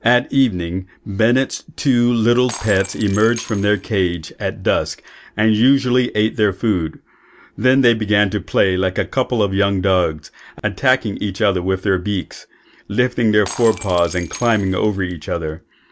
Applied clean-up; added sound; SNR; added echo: none; Shatter; 17 dB; none.